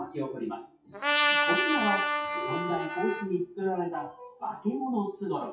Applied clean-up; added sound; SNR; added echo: classical method WPE with log-MMSE.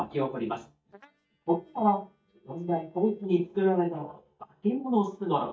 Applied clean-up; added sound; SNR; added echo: neural mask model DeepFilterNet 3.